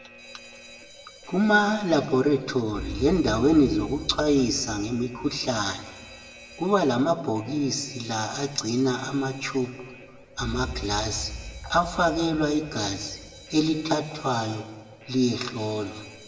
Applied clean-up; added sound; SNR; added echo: none; Alarm; 15 dB; reverberation time 1.1 s.